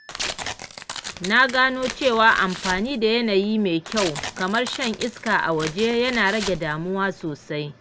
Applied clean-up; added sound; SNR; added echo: none; Tearing; 11 dB; none.